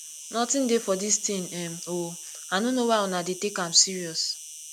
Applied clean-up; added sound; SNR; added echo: none; Insect; 13 dB; none.